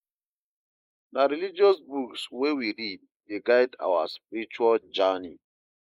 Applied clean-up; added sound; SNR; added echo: neural mask model Resemble Enhance denoiser.